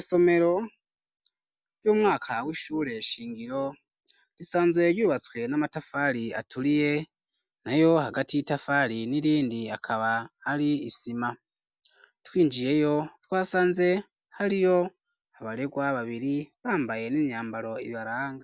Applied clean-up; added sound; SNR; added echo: none; none; none; none.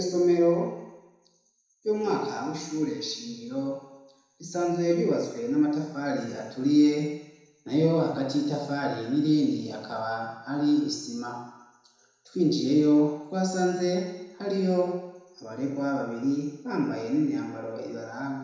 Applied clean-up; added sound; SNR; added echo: none; none; none; reverberation time 1.0 s.